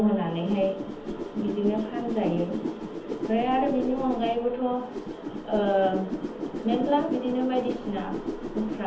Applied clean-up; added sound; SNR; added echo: none; Whoosh, swoosh, swish; 7 dB; reverberation time 0.7 s.